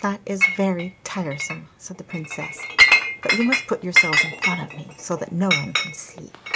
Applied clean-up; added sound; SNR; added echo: none; Chink, clink; -5 dB; none.